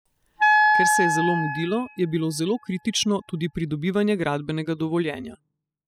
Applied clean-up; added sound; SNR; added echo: classical method spectral subtraction.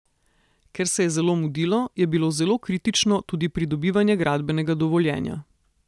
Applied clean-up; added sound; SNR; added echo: none; none; none; none.